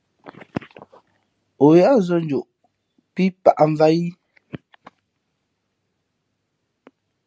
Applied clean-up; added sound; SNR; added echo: none; none; none; none.